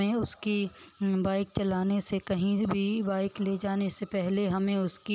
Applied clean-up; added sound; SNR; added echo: none; none; none; none.